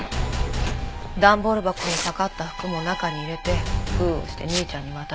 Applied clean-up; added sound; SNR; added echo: none; none; none; none.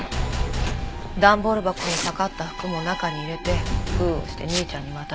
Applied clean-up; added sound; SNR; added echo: none; Liquid; 19 dB; none.